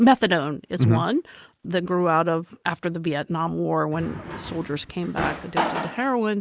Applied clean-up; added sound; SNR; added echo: none; Drawer open or close; 7 dB; none.